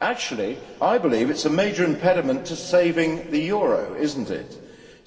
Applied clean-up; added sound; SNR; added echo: none; none; none; reverberation time 2.2 s.